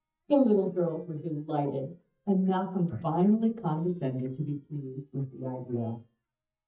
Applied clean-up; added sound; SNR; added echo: neural mask model DeepFilterNet 3.